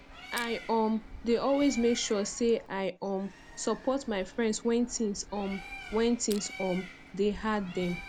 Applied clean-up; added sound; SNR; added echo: none; Crushing + Bird; 15 dB; none.